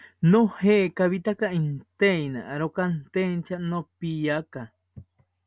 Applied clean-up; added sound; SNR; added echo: none; none; none; none.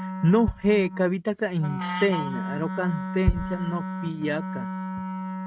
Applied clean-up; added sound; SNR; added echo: neural mask model RNNoise.